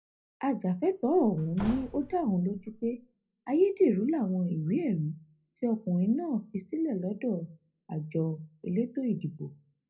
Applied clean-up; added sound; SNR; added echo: none; Slam / Wood; 15 dB; reverberation time 0.3 s.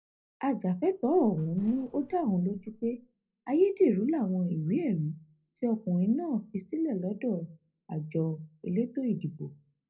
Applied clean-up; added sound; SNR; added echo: neural separator model SepFormer DNS4.